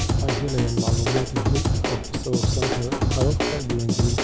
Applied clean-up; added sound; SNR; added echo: none; Drum / Drum kit; -4 dB; none.